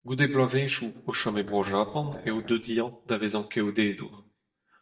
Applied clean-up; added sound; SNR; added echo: neural mask model DeepFilterNet 3.